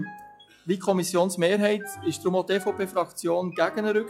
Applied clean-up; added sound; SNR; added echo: classical method log-MMSE.